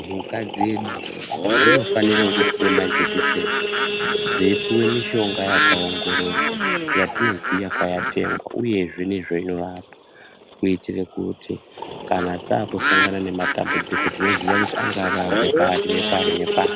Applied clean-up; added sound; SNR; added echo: none; Bird + Idling / Sawing / Accelerating, revving, vroom; -2 dB; none.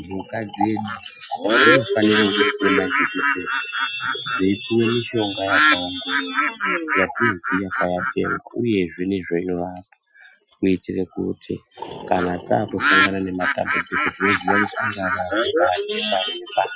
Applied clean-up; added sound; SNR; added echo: classical method Wiener filter.